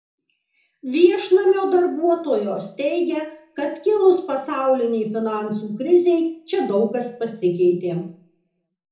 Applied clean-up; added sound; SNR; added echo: none; none; none; reverberation time 0.6 s.